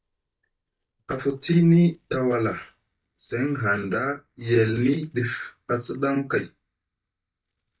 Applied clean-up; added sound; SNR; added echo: neural mask model DeepFilterNet 3.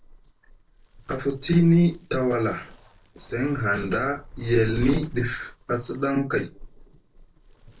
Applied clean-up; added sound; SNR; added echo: neural separator model SepFormer DNS4.